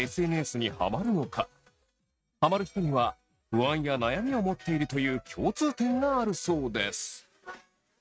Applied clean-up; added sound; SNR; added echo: neural mask model RNNoise.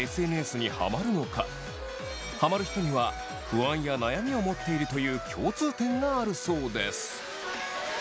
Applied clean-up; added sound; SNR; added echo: none; Wind instrument, woodwind instrument; 15 dB; none.